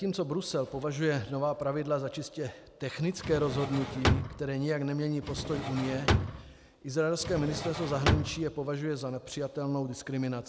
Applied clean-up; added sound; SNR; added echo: none; Drawer open or close; 1 dB; none.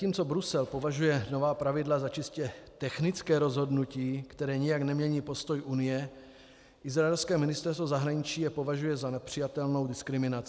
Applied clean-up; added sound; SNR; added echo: none; none; none; none.